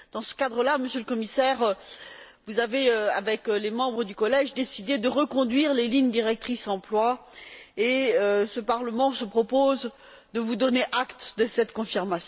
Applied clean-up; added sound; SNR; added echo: none; none; none; none.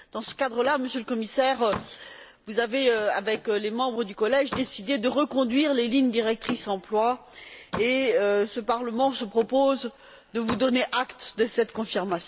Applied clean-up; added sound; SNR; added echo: none; Slam; 17 dB; none.